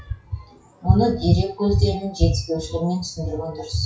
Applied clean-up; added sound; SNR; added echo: classical method WPE with log-MMSE.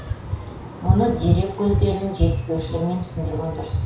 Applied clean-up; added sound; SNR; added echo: none; Dog; -1 dB; reverberation time 0.6 s.